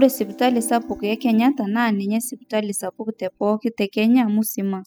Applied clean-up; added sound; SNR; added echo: classical method spectral subtraction.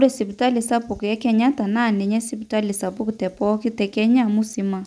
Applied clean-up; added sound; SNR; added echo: none; none; none; none.